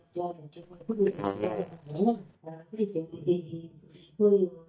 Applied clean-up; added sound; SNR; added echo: neural mask model DeepFilterNet 3.